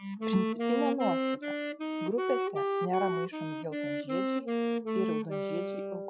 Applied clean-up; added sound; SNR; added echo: classical method Wiener filter.